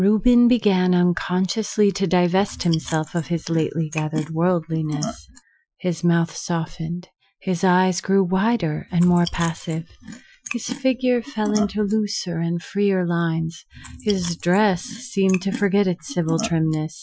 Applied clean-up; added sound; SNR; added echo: classical method Wiener filter.